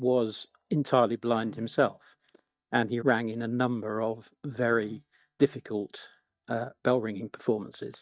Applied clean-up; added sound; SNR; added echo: neural mask model DeepFilterNet 3.